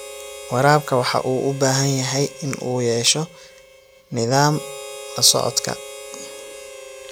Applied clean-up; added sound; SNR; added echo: none; Harmonica; 15 dB; none.